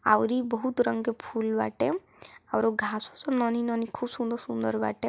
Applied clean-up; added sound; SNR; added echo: none; none; none; none.